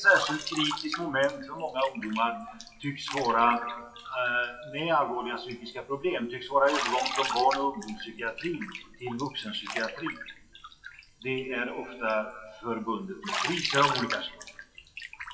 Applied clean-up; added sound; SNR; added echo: classical method WPE with log-MMSE.